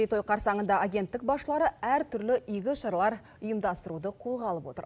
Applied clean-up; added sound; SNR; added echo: none; none; none; none.